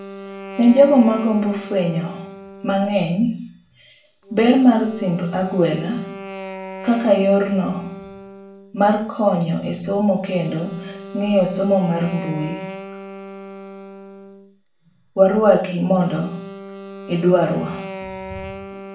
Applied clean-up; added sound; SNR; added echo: none; Wind instrument, woodwind instrument; 15 dB; reverberation time 0.4 s.